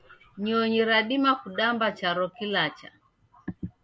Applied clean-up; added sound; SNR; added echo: none; none; none; none.